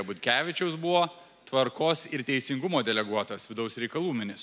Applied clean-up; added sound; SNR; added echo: none; none; none; none.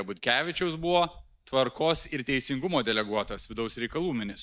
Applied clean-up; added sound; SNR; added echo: neural mask model DeepFilterNet 3.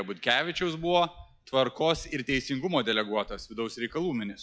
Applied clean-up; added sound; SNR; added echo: classical method log-MMSE.